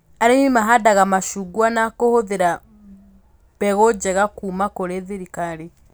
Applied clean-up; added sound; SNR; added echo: none; none; none; none.